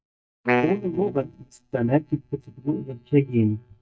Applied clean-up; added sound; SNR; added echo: neural mask model DeepFilterNet 3.